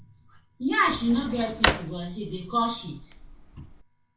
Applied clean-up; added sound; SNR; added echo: none; Drawer open or close; 3 dB; reverberation time 0.2 s.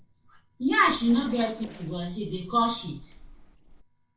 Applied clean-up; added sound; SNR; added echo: neural separator model SepFormer DNS4.